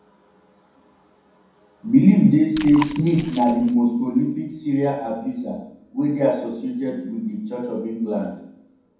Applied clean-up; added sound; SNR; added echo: none; Chewing, mastication; 13 dB; reverberation time 1.2 s.